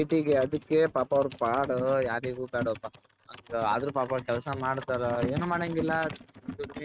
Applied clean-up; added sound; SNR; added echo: neural mask model RNNoise.